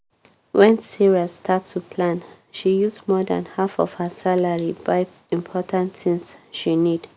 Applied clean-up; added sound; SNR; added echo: none; none; none; none.